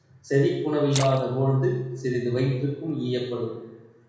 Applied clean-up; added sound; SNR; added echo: none; Splash, splatter; 14 dB; reverberation time 1.0 s.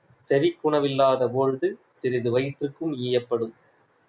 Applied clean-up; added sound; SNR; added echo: none; none; none; none.